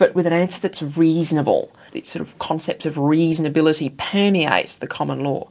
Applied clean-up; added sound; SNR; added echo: none; none; none; none.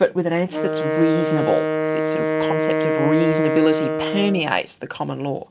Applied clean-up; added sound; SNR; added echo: none; Wind instrument, woodwind instrument; 0 dB; none.